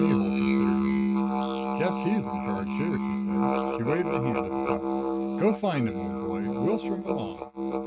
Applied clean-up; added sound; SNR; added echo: neural mask model RNNoise.